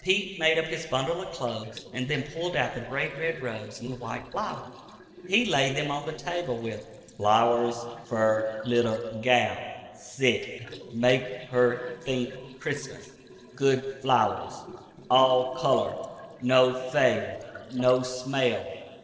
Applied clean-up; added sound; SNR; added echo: neural separator model SepFormer DNS4.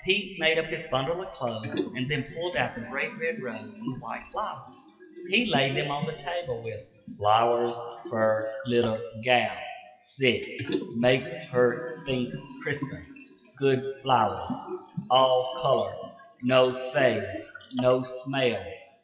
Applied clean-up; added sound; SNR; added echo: classical method WPE with log-MMSE.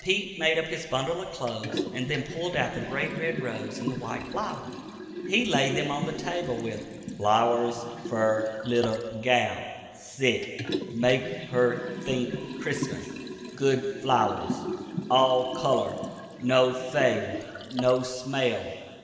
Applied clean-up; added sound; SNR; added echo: none; Liquid; 9 dB; reverberation time 2.1 s.